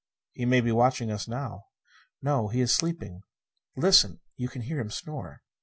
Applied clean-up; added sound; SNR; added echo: none; none; none; none.